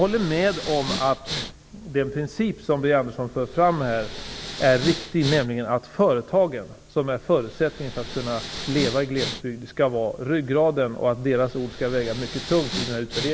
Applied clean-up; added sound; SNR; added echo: none; Respiratory sounds; 11 dB; none.